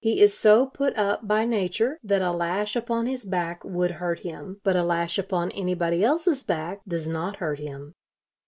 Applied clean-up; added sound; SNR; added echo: none; none; none; none.